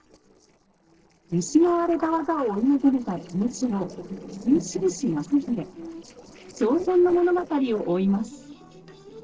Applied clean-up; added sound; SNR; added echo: neural separator model SepFormer DNS4.